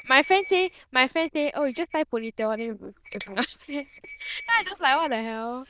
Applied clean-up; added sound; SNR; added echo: neural diffusion model UNIVERSE++.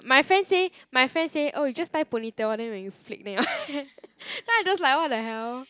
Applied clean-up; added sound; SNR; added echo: none; none; none; none.